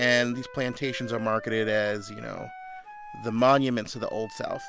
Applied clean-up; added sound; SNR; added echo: none; Wind instrument, woodwind instrument; 16 dB; none.